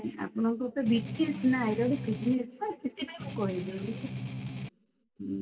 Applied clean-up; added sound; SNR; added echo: none; Strum; 6 dB; reverberation time 1.3 s.